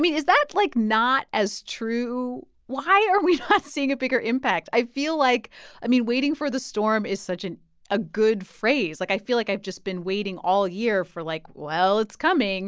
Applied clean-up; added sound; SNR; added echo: none; none; none; none.